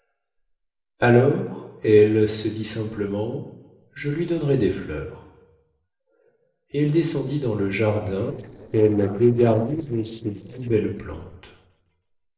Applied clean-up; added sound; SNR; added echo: neural separator model SepFormer DNS4.